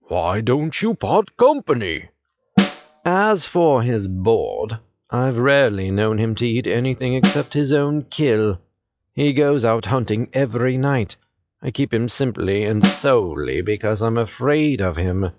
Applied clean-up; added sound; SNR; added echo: classical method log-MMSE.